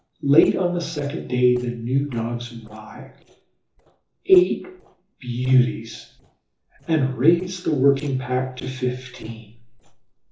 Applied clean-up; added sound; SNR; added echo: neural separator model SepFormer DNS4.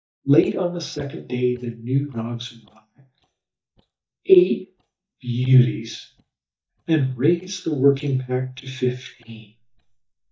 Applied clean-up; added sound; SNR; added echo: neural mask model DeepFilterNet 3.